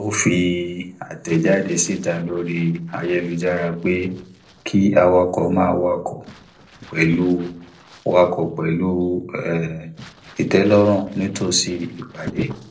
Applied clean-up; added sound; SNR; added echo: neural separator model SepFormer DNS4.